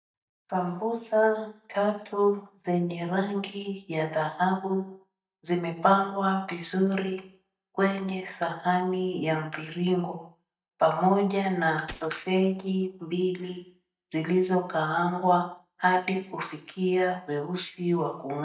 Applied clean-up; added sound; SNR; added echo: neural mask model DeepFilterNet 3.